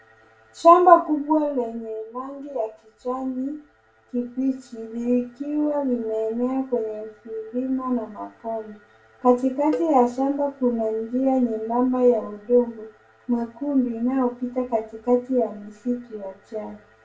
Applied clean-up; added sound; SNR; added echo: none; Cowbell; 15 dB; reverberation time 0.3 s.